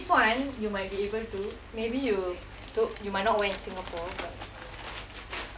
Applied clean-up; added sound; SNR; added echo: none; none; none; none.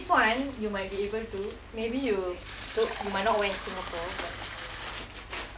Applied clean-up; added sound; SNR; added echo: none; Fill (with liquid); 9 dB; none.